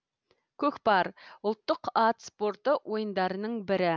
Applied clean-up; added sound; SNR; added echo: none; none; none; none.